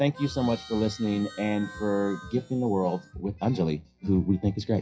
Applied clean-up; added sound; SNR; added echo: classical method WPE with log-MMSE.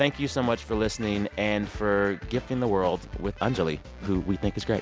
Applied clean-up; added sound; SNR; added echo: none; none; none; none.